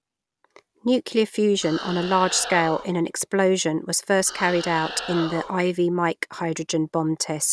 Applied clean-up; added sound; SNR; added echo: none; Animal; 12 dB; none.